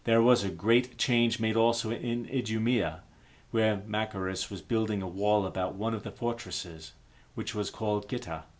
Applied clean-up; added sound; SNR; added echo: none; none; none; none.